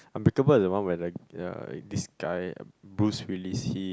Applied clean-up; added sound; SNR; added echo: none; none; none; none.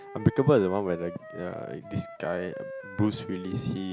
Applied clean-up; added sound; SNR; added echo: none; Wind instrument, woodwind instrument; 14 dB; none.